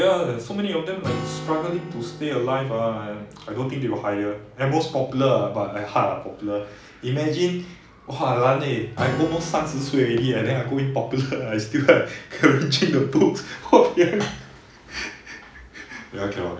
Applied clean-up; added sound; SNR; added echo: none; Acoustic guitar; 16 dB; none.